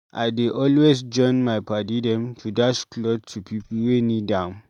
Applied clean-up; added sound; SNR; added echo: neural mask model DeepFilterNet 3.